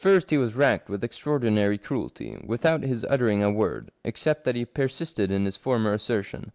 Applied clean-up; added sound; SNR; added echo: none; none; none; none.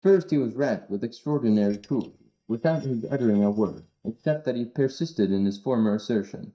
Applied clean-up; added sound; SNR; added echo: neural mask model DeepFilterNet 3.